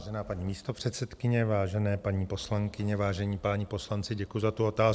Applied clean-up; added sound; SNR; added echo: none; none; none; none.